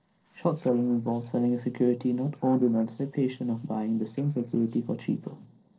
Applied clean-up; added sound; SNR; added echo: neural separator model SepFormer DNS4.